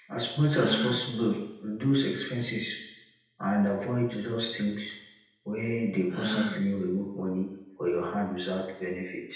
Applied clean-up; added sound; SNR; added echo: none; Gasp; 12 dB; reverberation time 0.8 s.